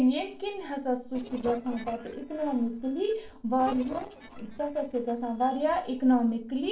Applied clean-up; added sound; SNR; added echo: neural separator model SepFormer DNS4.